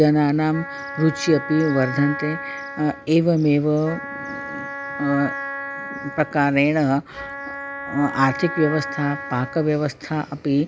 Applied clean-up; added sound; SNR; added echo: none; Wind instrument, woodwind instrument; 10 dB; none.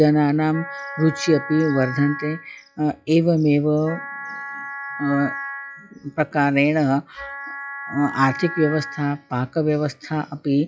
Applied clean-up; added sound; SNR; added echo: classical method log-MMSE.